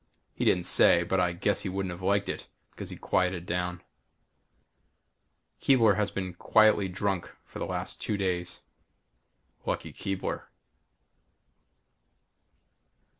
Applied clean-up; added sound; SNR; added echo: none; none; none; none.